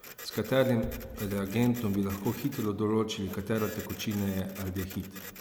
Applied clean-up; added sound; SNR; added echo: none; Boom + Printer; 14 dB; none.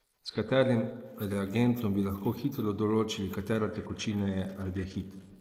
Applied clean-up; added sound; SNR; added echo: neural mask model Resemble Enhance denoiser.